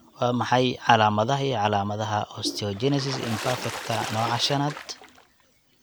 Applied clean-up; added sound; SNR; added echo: none; Water / Splash, splatter; 10 dB; none.